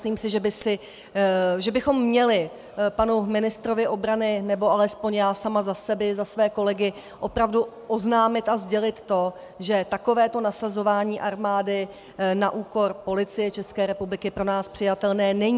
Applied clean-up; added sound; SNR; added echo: none; none; none; none.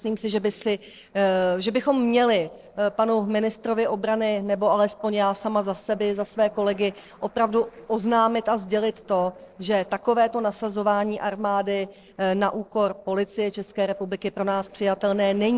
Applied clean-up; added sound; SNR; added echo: neural separator model SepFormer DNS4.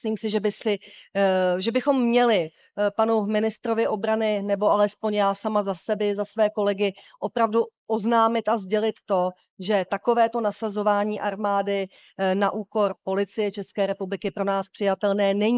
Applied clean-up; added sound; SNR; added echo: neural mask model Resemble Enhance denoiser.